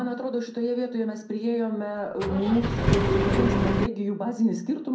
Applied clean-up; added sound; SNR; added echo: none; Engine; -3 dB; reverberation time 0.6 s.